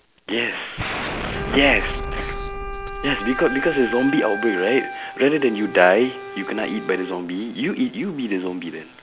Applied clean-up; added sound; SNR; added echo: none; Wind instrument, woodwind instrument + Explosion; 8 dB; none.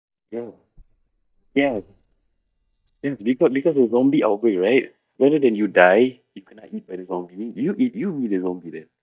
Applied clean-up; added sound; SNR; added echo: neural mask model DeepFilterNet 3.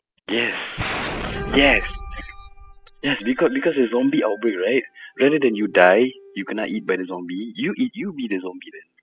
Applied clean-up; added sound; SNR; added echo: classical method spectral subtraction.